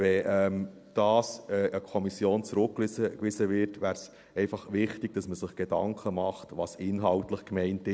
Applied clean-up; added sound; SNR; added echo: none; none; none; none.